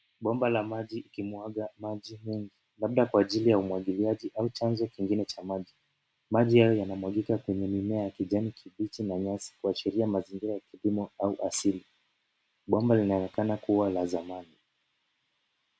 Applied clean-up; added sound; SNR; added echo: none; none; none; none.